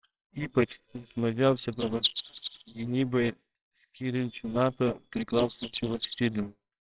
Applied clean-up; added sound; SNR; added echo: neural separator model SepFormer WHAMR!.